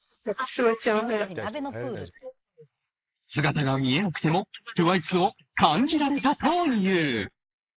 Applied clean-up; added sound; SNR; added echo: neural mask model Resemble Enhance denoiser.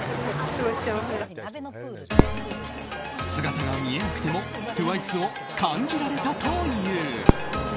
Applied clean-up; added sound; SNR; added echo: none; Fireworks; 2 dB; none.